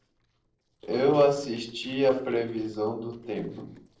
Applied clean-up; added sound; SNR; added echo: neural separator model SepFormer DNS4.